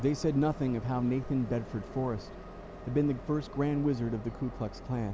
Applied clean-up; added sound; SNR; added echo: none; Train; 13 dB; none.